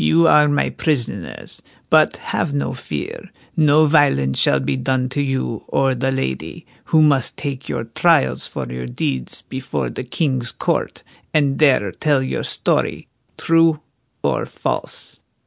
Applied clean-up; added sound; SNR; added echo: none; none; none; none.